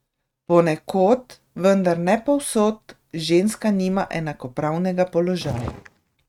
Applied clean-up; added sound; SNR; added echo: neural mask model RNNoise.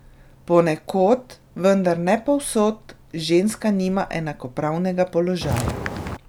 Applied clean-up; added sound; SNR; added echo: none; Walk, footsteps; 5 dB; none.